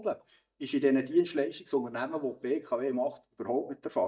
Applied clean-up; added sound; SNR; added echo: neural mask model DeepFilterNet 3.